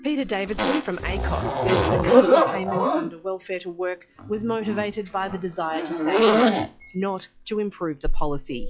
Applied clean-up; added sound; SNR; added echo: classical method log-MMSE.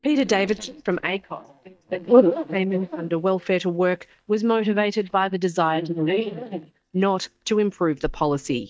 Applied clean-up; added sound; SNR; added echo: neural mask model DeepFilterNet 3.